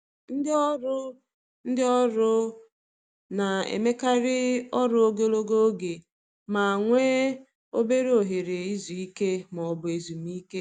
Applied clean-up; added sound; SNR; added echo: none; none; none; none.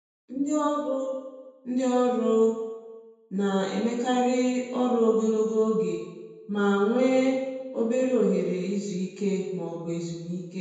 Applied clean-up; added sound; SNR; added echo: none; none; none; reverberation time 1.1 s.